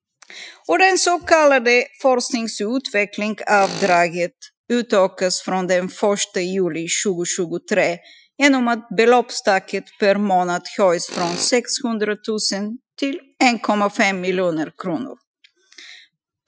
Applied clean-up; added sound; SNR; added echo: classical method Wiener filter.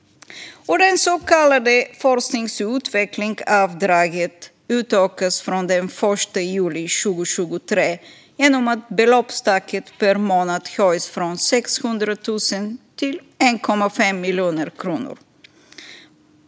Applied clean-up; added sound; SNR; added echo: none; none; none; none.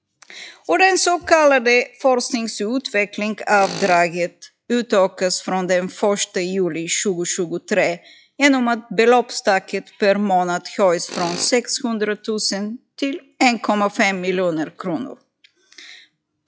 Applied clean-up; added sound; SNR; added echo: classical method log-MMSE.